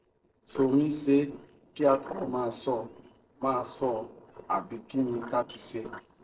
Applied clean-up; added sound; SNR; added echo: neural separator model SepFormer DNS4.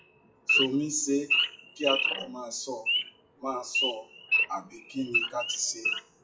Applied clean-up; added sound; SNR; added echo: classical method WPE with log-MMSE.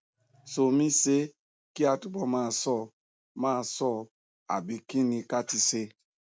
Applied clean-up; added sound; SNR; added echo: none; none; none; none.